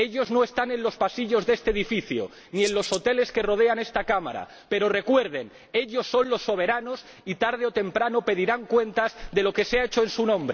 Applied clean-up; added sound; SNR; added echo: none; Rattle (instrument); 12 dB; none.